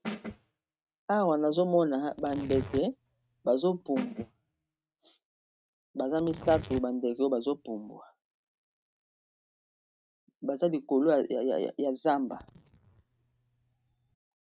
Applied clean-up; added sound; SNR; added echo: neural mask model RNNoise.